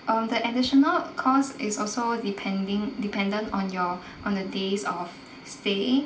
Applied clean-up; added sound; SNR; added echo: none; none; none; reverberation time 0.3 s.